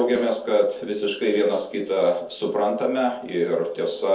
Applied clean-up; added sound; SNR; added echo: neural separator model SepFormer DNS4.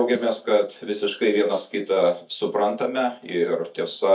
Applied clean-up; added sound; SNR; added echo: neural mask model DeepFilterNet 3.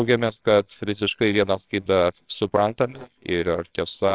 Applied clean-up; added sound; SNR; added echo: neural separator model SepFormer WHAMR!.